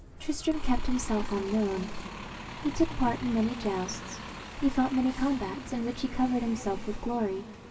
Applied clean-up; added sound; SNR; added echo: none; Bus; 12 dB; reverberation time 2.5 s.